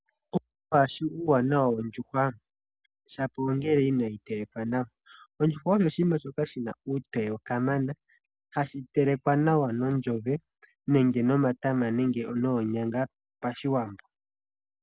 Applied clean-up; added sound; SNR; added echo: none; none; none; none.